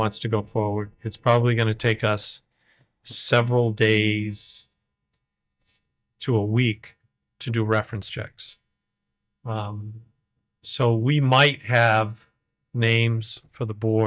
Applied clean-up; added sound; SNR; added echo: neural mask model DeepFilterNet 3.